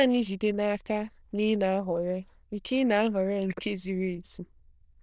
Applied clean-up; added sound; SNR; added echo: neural diffusion model UNIVERSE++.